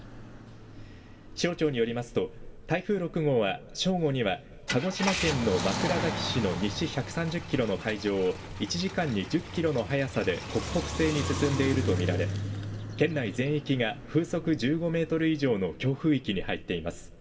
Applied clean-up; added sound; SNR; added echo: none; Car; 7 dB; reverberation time 0.3 s.